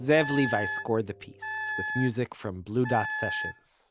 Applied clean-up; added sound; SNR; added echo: none; Wind instrument, woodwind instrument; 5 dB; none.